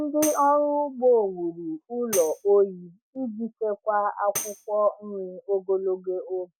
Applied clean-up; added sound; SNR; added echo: none; Tambourine; 14 dB; none.